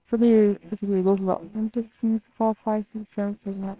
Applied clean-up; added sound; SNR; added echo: neural separator model SepFormer WHAMR!.